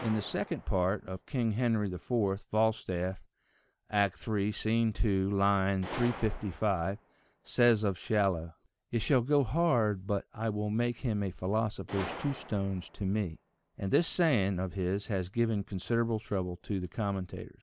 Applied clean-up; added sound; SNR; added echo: none; Gunshot, gunfire; 20 dB; none.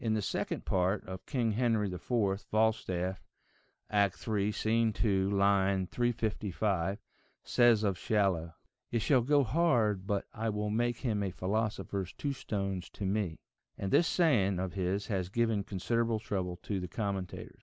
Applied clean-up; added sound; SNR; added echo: none; none; none; none.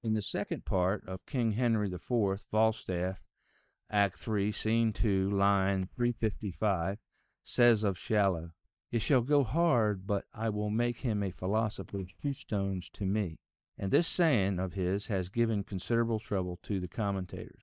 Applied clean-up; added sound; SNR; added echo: neural mask model DeepFilterNet 3.